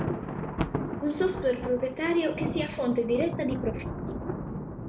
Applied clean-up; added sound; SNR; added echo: none; Thunder; 4 dB; none.